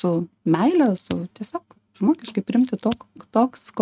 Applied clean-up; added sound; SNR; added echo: neural mask model RNNoise.